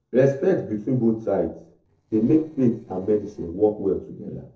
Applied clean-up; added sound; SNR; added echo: neural separator model SepFormer DNS4.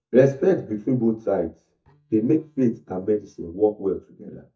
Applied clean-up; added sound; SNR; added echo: neural mask model DeepFilterNet 3.